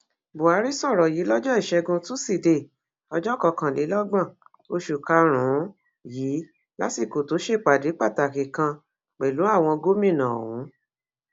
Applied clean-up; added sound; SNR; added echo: none; none; none; none.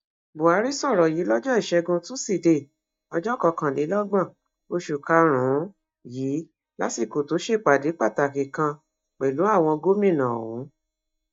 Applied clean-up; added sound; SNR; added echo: neural mask model DeepFilterNet 3.